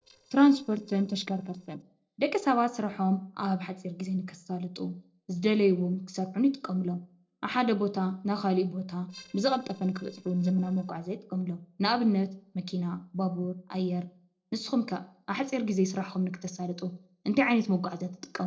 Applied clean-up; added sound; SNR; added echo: neural separator model SepFormer DNS4.